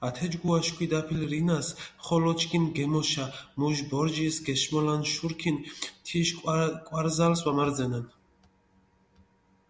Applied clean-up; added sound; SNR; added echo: none; none; none; none.